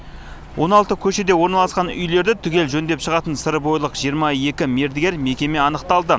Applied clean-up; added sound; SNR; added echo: none; none; none; none.